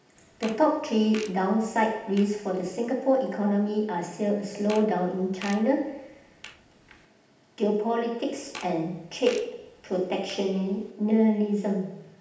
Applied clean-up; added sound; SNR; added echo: none; Fart; 20 dB; reverberation time 0.8 s.